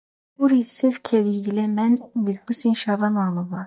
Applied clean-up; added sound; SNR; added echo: neural mask model DeepFilterNet 3.